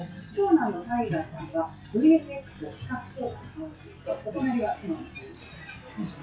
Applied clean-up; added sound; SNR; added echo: classical method WPE with log-MMSE.